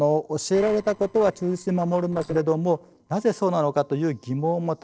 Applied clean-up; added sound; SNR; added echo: neural separator model SepFormer DNS4.